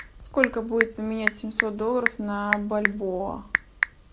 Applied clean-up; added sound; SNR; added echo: none; Telephone / Typing; 2 dB; none.